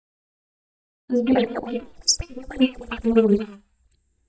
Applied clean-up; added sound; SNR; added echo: neural mask model DeepFilterNet 3.